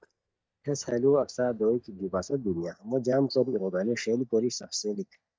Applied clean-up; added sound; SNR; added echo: neural mask model DeepFilterNet 3.